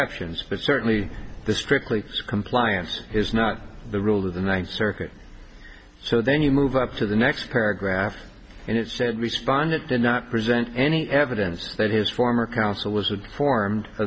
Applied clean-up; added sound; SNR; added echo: none; Boom; 16 dB; none.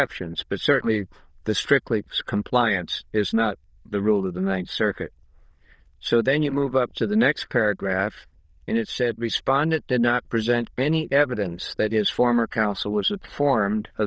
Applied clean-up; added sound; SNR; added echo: neural diffusion model UNIVERSE++.